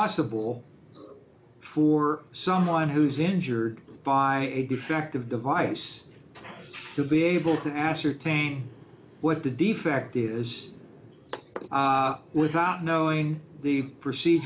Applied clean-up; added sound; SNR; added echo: none; none; none; none.